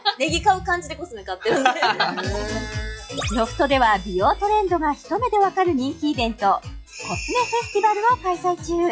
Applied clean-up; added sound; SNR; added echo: classical method log-MMSE.